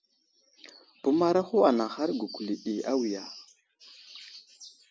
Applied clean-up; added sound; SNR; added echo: none; none; none; none.